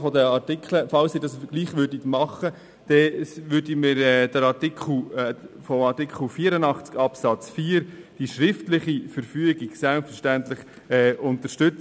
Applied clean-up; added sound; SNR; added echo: none; none; none; none.